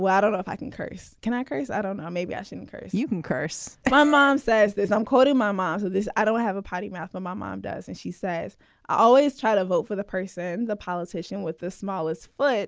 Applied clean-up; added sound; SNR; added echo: none; none; none; none.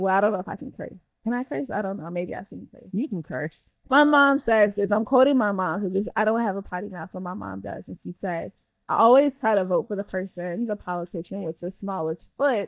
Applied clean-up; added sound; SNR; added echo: neural mask model DeepFilterNet 3.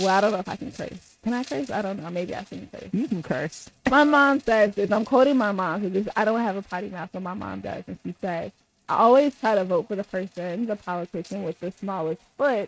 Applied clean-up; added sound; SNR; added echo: neural mask model RNNoise.